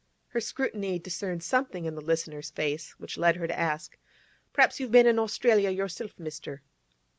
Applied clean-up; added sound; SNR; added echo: none; none; none; none.